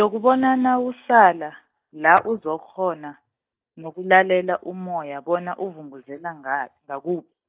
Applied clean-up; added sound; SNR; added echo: neural mask model DeepFilterNet 3.